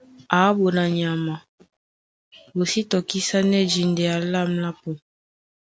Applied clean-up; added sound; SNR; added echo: none; none; none; none.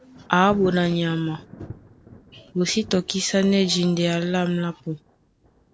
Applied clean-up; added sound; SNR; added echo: none; Thunder; 19 dB; none.